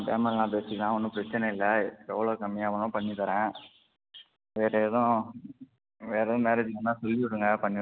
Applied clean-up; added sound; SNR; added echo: none; none; none; none.